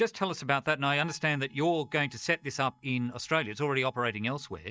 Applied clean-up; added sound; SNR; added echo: neural mask model DeepFilterNet 3.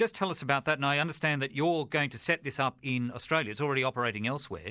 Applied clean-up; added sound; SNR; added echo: none; none; none; none.